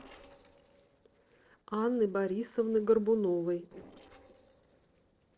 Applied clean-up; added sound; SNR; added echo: neural separator model SepFormer DNS4.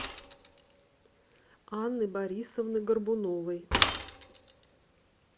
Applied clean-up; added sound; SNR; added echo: none; Mechanisms / Bicycle; 2 dB; none.